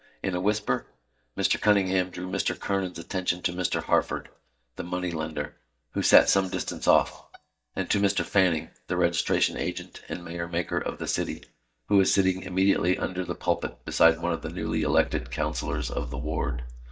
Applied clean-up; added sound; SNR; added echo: neural mask model DeepFilterNet 3.